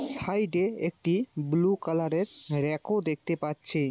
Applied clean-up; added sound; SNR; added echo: none; none; none; none.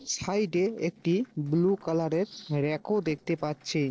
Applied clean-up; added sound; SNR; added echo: neural separator model SepFormer DNS4.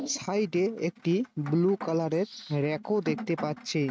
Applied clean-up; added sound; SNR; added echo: neural mask model RNNoise.